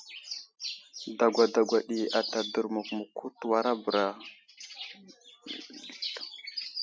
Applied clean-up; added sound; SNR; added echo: none; none; none; none.